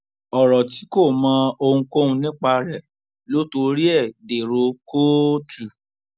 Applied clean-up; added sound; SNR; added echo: none; none; none; none.